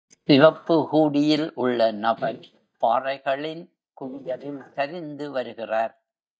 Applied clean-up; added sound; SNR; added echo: neural mask model DeepFilterNet 3.